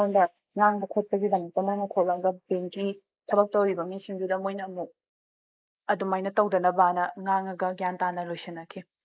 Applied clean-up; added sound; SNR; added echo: neural mask model Resemble Enhance denoiser.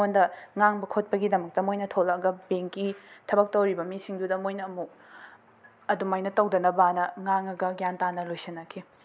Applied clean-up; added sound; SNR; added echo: none; none; none; none.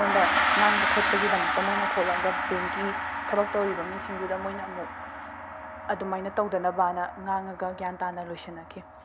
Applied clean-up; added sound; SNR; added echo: none; Gong; -1 dB; none.